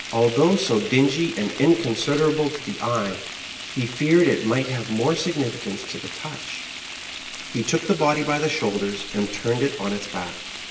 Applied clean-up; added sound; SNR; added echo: none; Frying (food); 11 dB; reverberation time 1.4 s.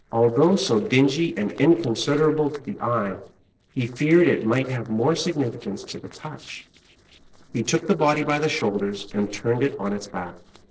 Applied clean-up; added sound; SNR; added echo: neural separator model SepFormer DNS4.